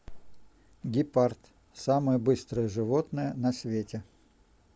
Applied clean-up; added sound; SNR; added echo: none; none; none; none.